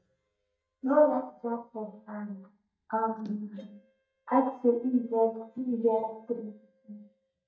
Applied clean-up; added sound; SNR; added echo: neural mask model DeepFilterNet 3.